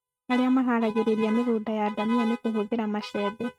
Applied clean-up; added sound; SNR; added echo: neural mask model RNNoise.